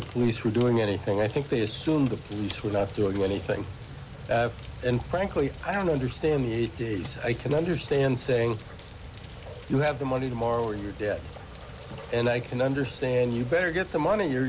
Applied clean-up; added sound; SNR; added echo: none; Rain; 14 dB; none.